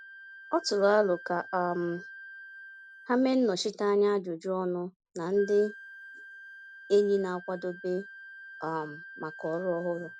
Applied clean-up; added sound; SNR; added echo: none; Wind instrument, woodwind instrument; 18 dB; none.